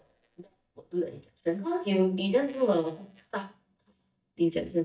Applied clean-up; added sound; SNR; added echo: neural mask model DeepFilterNet 3.